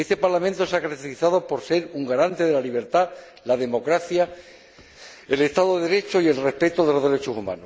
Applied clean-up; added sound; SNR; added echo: none; none; none; none.